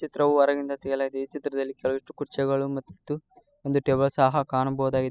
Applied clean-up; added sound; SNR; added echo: classical method spectral subtraction.